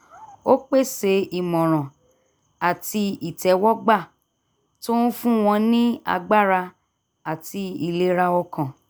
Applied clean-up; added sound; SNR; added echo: none; none; none; none.